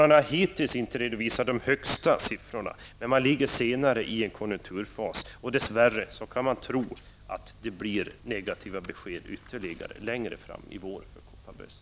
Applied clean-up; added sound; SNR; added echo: none; none; none; none.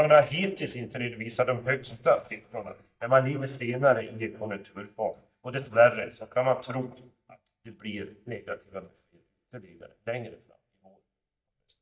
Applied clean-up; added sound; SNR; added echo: neural mask model DeepFilterNet 3.